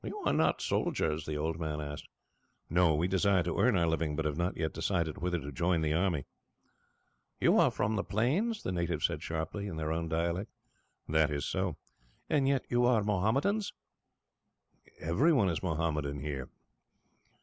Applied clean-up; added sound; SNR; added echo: none; none; none; none.